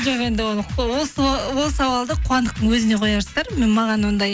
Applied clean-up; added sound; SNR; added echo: none; none; none; none.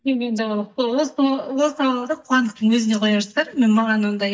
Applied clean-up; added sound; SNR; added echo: neural mask model DeepFilterNet 3.